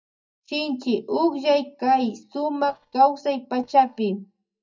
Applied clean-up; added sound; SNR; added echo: neural mask model DeepFilterNet 3.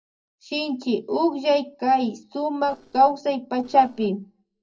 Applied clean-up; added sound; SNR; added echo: neural separator model SepFormer DNS4.